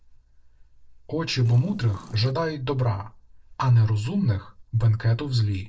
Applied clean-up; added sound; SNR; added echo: neural separator model SepFormer DNS4.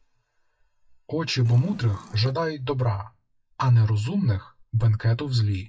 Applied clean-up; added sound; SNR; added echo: classical method WPE with log-MMSE.